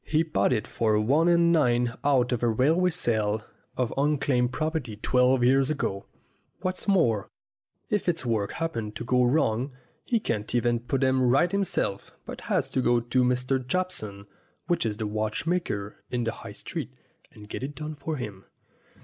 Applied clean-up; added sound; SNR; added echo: none; none; none; none.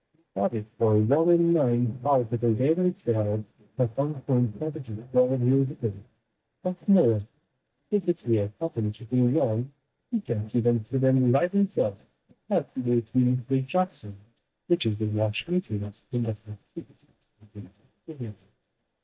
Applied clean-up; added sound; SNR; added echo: neural mask model DeepFilterNet 3.